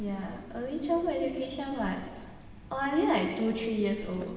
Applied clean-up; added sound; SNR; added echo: none; Wind; 18 dB; reverberation time 1.3 s.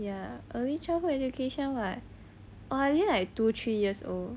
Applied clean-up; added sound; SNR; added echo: none; none; none; none.